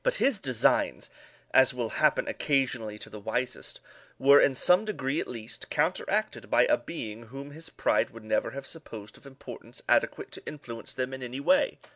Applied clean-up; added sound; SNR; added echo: none; none; none; none.